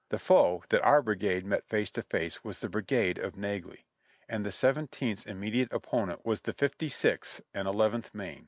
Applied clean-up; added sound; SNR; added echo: none; none; none; none.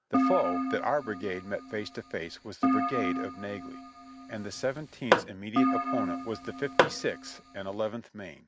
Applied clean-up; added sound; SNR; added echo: none; Keyboard (musical) + Tap / Hammer; -3 dB; none.